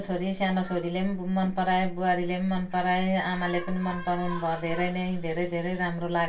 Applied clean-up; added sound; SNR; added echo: none; none; none; reverberation time 0.2 s.